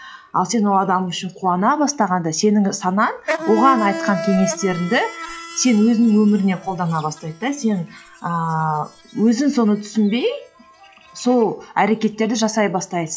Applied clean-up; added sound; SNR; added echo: classical method log-MMSE.